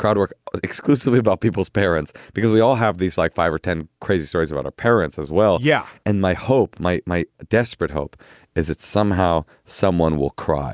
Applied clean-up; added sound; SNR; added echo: none; none; none; none.